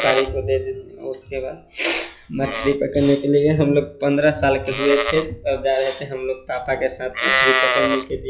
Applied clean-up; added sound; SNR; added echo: classical method log-MMSE.